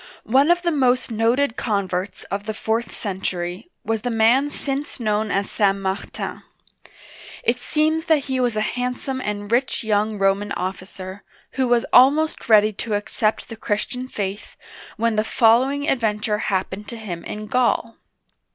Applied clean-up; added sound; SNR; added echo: none; none; none; none.